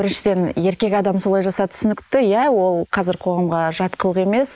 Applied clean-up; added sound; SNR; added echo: neural mask model Resemble Enhance denoiser.